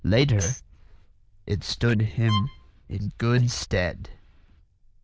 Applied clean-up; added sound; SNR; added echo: neural diffusion model UNIVERSE++.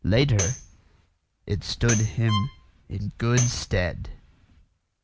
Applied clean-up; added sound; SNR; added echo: none; Tambourine + Bowed string instrument; 10 dB; none.